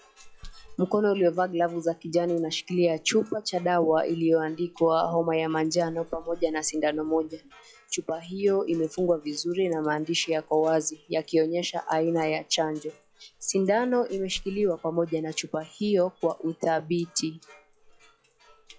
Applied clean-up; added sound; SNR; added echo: classical method log-MMSE.